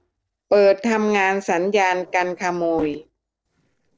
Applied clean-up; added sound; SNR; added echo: neural separator model SepFormer DNS4.